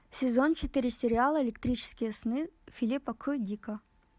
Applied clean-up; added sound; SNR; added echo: none; none; none; none.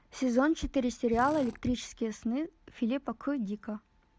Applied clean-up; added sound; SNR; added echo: none; Drill; 16 dB; none.